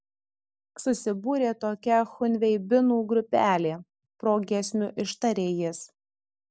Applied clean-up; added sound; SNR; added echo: none; none; none; none.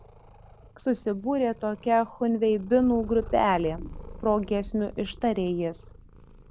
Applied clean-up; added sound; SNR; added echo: none; Purr; 17 dB; none.